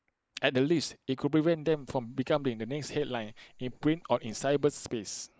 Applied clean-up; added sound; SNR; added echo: neural mask model Resemble Enhance denoiser.